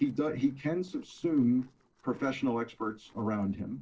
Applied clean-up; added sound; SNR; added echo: neural separator model SepFormer DNS4.